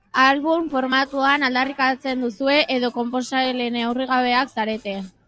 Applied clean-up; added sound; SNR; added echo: neural separator model SepFormer DNS4.